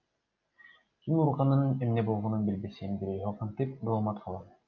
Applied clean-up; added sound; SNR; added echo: none; none; none; none.